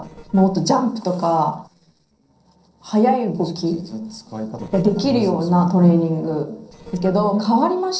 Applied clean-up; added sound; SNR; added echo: neural separator model SepFormer DNS4.